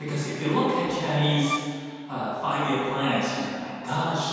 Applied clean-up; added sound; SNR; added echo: none; Bowed string instrument; 7 dB; reverberation time 2.1 s.